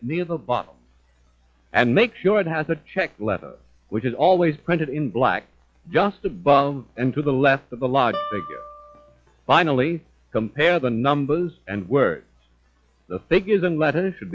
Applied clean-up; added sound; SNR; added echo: classical method log-MMSE.